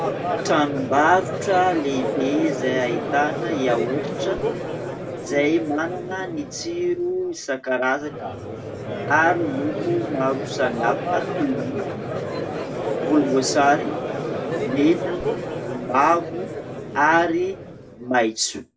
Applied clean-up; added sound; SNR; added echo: none; Crowd; 4 dB; reverberation time 0.2 s.